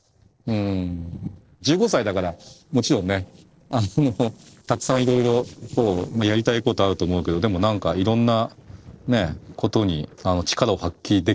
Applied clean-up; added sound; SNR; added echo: neural separator model SepFormer DNS4.